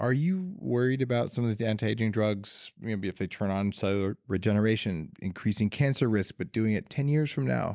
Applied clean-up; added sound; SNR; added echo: none; none; none; none.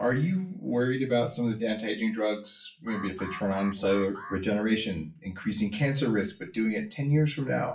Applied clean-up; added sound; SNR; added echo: classical method WPE with log-MMSE.